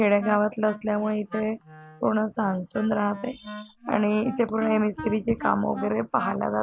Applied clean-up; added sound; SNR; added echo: none; Wind instrument, woodwind instrument; 14 dB; none.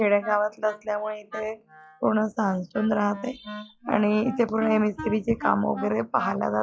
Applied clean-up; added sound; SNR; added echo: classical method log-MMSE.